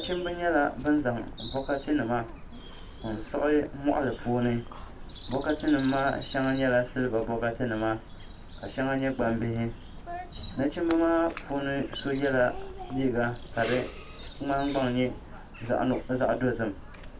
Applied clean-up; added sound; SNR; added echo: none; Bird vocalization, bird call, bird song; 12 dB; reverberation time 0.2 s.